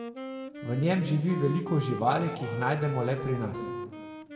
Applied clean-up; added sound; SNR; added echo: none; Wind instrument, woodwind instrument; 9 dB; reverberation time 1.5 s.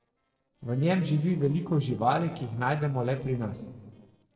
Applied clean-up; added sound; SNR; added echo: neural separator model SepFormer DNS4.